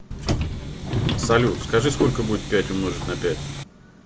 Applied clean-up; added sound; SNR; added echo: none; Subway, metro, underground; 2 dB; none.